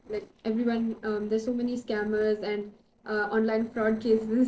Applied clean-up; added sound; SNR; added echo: neural separator model SepFormer DNS4.